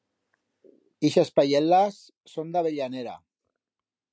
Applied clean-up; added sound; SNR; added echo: none; none; none; none.